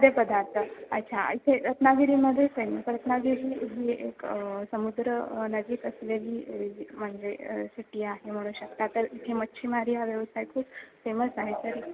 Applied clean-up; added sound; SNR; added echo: none; none; none; none.